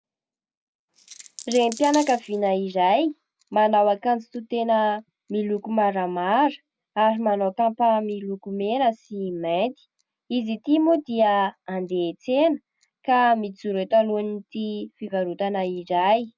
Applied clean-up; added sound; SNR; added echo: none; Coin (dropping); 16 dB; none.